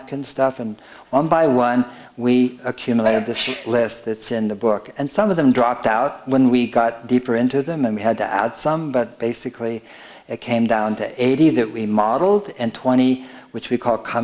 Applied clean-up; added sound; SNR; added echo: none; none; none; none.